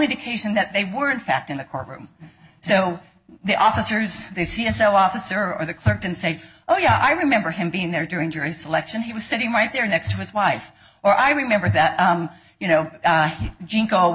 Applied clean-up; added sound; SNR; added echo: none; none; none; none.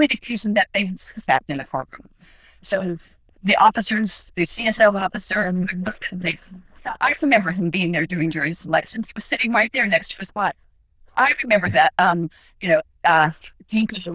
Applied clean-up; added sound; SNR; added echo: neural diffusion model UNIVERSE++.